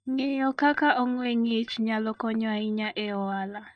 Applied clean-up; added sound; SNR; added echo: neural mask model DeepFilterNet 3.